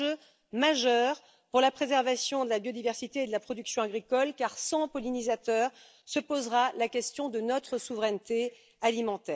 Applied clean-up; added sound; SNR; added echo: none; none; none; none.